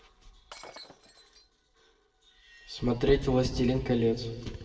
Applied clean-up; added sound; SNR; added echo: neural separator model SepFormer DNS4.